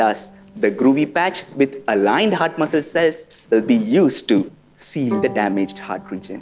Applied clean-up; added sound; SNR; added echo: none; Bowed string instrument; 19 dB; none.